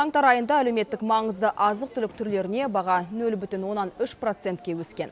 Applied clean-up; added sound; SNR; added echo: none; none; none; none.